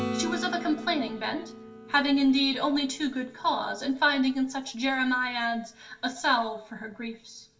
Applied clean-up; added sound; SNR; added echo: none; Acoustic guitar / Strum; 13 dB; reverberation time 0.6 s.